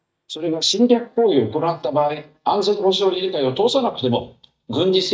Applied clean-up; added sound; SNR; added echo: neural mask model DeepFilterNet 3.